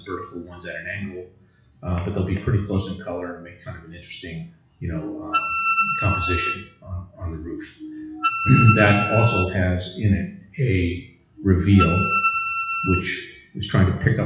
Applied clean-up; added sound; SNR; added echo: classical method WPE with log-MMSE.